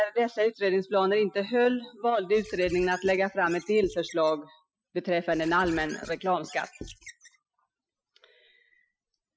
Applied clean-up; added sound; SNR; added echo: classical method Wiener filter.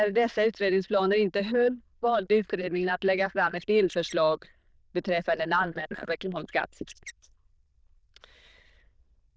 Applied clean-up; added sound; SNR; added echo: neural diffusion model UNIVERSE++.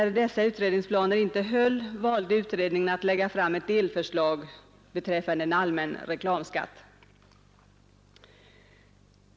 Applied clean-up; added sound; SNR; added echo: none; none; none; none.